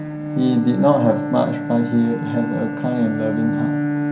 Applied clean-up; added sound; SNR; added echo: none; Bowed string instrument; 4 dB; reverberation time 0.3 s.